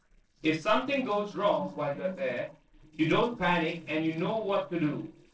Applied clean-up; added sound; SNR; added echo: neural separator model SepFormer DNS4.